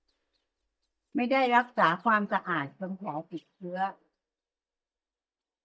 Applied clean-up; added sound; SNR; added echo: neural mask model DeepFilterNet 3.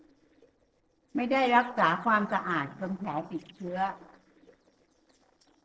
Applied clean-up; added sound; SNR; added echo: neural separator model SepFormer DNS4.